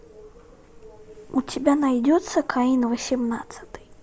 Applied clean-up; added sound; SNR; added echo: none; none; none; none.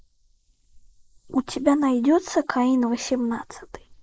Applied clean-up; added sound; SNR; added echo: neural mask model Resemble Enhance denoiser.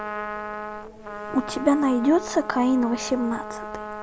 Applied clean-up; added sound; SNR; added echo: none; Trumpet; 10 dB; none.